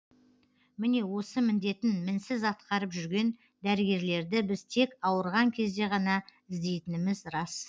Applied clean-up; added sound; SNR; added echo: none; none; none; none.